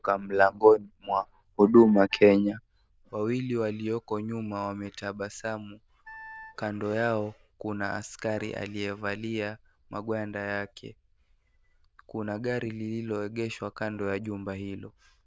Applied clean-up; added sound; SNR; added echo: neural diffusion model UNIVERSE++.